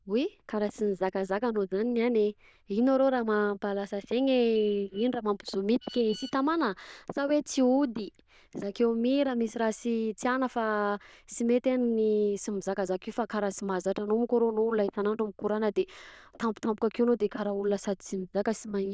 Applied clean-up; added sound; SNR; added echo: neural diffusion model UNIVERSE++.